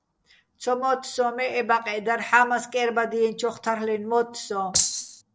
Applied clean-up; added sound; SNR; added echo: neural separator model SepFormer DNS4.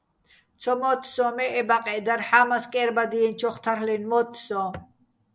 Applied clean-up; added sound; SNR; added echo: none; none; none; none.